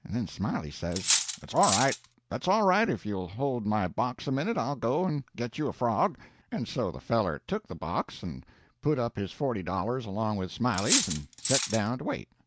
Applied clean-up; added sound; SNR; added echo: none; Cutlery, silverware; 0 dB; none.